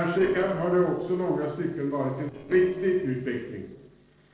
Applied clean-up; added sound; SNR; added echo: neural separator model SepFormer DNS4.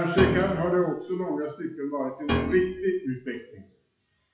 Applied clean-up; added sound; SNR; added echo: classical method WPE with log-MMSE.